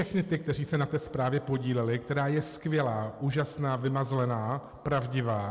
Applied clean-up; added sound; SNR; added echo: none; none; none; none.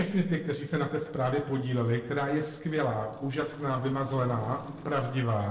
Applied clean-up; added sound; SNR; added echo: neural separator model SepFormer DNS4.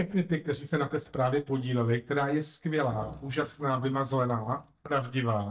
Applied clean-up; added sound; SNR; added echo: neural mask model DeepFilterNet 3.